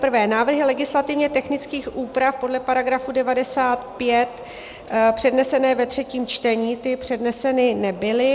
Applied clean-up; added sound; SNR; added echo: none; none; none; none.